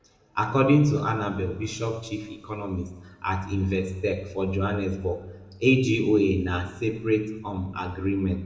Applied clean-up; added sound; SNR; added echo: none; none; none; reverberation time 1.2 s.